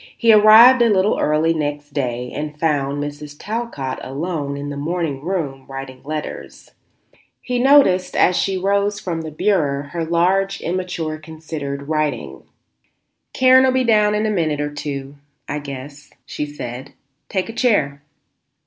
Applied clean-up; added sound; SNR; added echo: none; none; none; none.